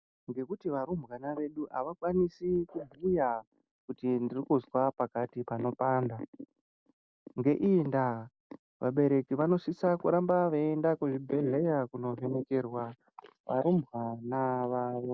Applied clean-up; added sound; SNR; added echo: none; none; none; none.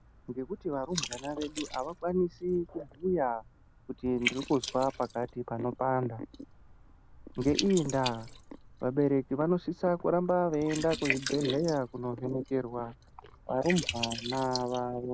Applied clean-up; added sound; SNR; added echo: none; Liquid; 11 dB; none.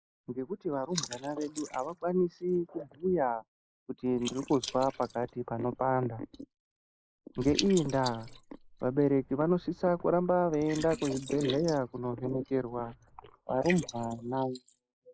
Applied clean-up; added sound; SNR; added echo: neural mask model Resemble Enhance denoiser.